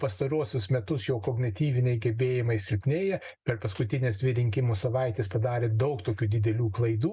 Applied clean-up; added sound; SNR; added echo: none; none; none; none.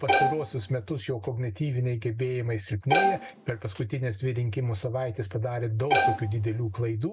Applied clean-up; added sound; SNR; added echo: none; Bowed string instrument; -3 dB; none.